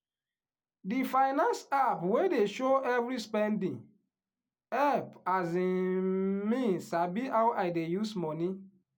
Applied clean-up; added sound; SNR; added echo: none; none; none; none.